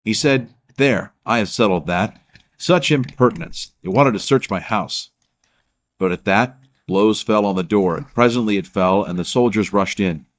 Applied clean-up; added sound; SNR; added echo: neural mask model DeepFilterNet 3.